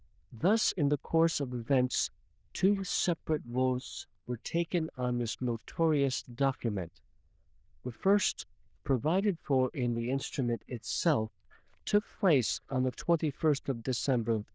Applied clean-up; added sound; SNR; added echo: neural diffusion model UNIVERSE++.